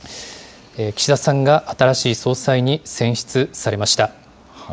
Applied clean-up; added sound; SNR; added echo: none; none; none; none.